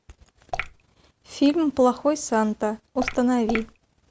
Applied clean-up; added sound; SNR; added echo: none; Drip / Water; 7 dB; none.